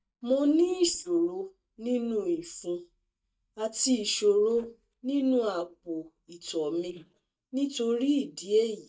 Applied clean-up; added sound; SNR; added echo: neural mask model DeepFilterNet 3.